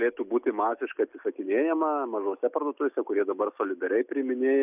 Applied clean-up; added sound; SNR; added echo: none; none; none; none.